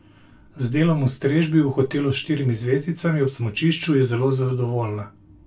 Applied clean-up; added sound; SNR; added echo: none; none; none; reverberation time 0.2 s.